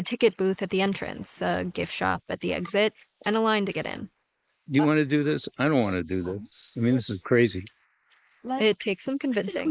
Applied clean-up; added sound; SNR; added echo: neural mask model Resemble Enhance denoiser.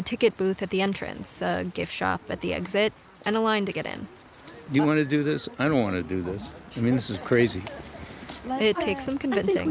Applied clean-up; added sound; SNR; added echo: none; none; none; none.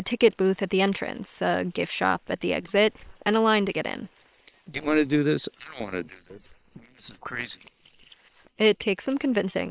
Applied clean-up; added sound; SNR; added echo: neural separator model SepFormer WHAM!.